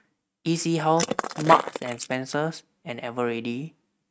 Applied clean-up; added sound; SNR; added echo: neural mask model RNNoise.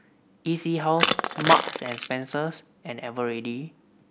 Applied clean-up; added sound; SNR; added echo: none; Crushing; -1 dB; none.